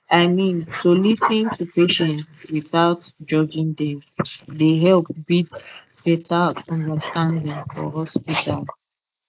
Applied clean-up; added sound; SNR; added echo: neural mask model Resemble Enhance denoiser.